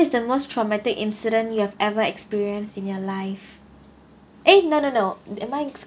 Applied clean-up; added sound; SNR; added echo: none; none; none; none.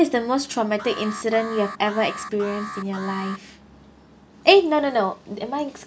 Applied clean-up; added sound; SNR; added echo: none; Alarm; 13 dB; none.